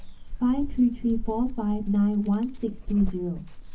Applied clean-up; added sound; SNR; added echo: none; Dog; 7 dB; reverberation time 0.3 s.